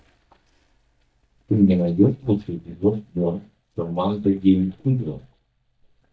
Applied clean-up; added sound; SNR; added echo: neural mask model DeepFilterNet 3.